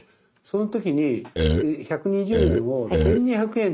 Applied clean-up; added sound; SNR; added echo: neural mask model RNNoise.